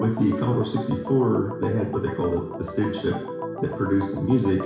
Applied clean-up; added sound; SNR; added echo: none; Organ; 9 dB; reverberation time 0.7 s.